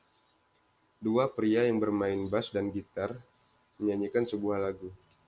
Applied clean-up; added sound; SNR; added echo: none; none; none; none.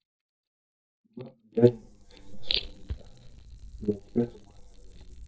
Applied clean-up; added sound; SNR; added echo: neural mask model DeepFilterNet 3.